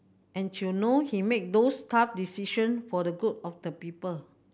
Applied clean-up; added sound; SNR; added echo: none; none; none; none.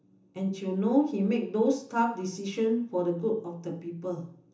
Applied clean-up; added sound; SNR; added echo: none; none; none; reverberation time 0.7 s.